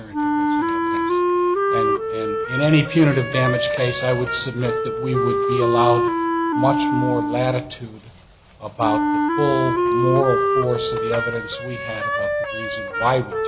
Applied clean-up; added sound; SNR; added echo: none; Wind instrument, woodwind instrument; -1 dB; none.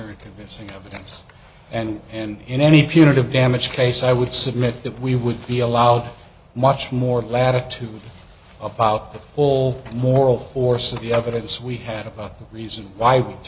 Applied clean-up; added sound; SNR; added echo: none; none; none; none.